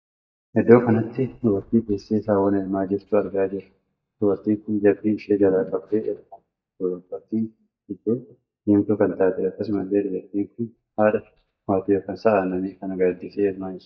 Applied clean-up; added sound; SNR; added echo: neural mask model DeepFilterNet 3.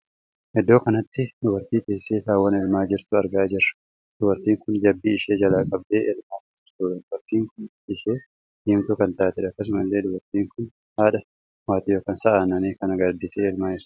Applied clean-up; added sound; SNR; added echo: none; none; none; none.